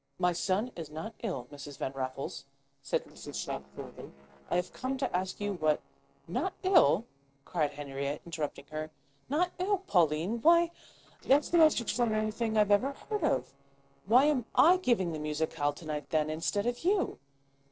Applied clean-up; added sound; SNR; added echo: neural separator model SepFormer DNS4.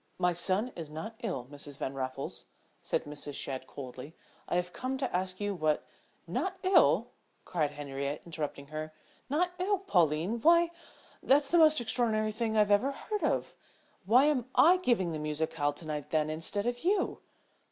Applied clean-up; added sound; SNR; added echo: none; none; none; none.